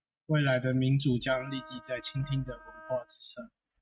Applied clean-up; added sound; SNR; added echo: neural mask model RNNoise.